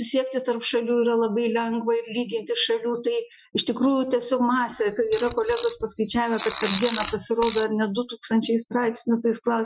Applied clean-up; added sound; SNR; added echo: classical method Wiener filter.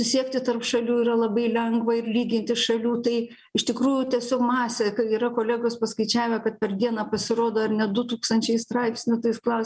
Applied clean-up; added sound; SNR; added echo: none; none; none; none.